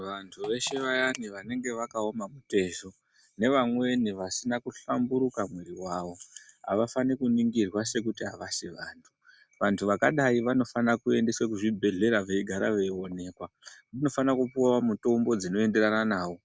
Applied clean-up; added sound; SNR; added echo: none; Fart; 20 dB; none.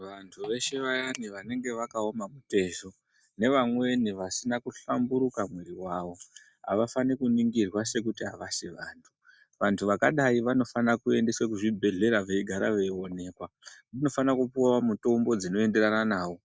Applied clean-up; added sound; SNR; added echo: neural mask model DeepFilterNet 3.